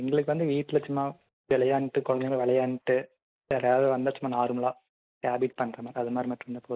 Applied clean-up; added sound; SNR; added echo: neural mask model Resemble Enhance denoiser.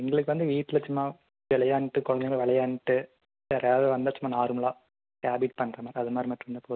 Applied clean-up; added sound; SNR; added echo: none; none; none; none.